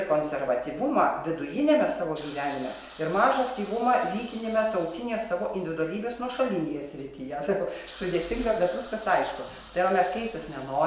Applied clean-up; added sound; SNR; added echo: none; Hiss; 20 dB; none.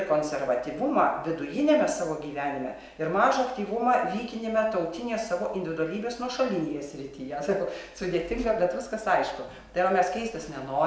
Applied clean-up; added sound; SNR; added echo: none; none; none; none.